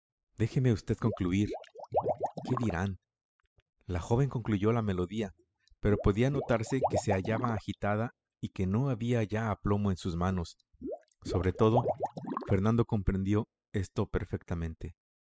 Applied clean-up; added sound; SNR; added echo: classical method spectral subtraction.